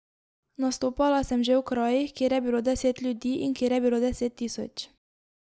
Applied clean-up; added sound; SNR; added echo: none; none; none; none.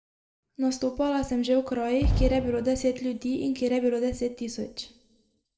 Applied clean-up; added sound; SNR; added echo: none; Fireworks; 4 dB; reverberation time 0.8 s.